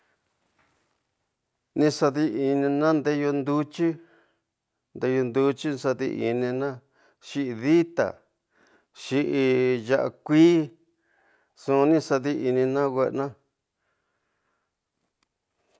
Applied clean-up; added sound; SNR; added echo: none; none; none; none.